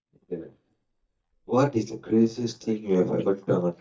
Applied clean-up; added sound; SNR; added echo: neural mask model DeepFilterNet 3.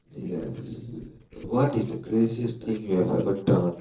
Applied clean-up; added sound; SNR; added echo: neural separator model SepFormer DNS4.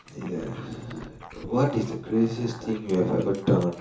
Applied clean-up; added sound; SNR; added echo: none; Dog; 19 dB; reverberation time 0.7 s.